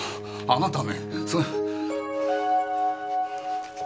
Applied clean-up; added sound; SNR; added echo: none; none; none; none.